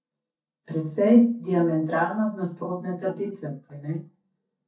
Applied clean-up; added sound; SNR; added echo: neural mask model DeepFilterNet 3.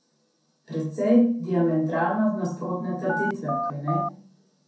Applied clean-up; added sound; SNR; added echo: none; Telephone; 3 dB; reverberation time 0.5 s.